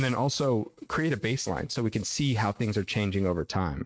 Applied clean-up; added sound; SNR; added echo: neural mask model RNNoise.